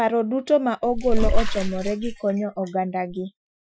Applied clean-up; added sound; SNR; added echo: classical method Wiener filter.